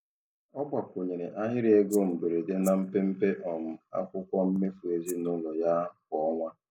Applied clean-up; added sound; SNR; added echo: neural mask model Resemble Enhance denoiser.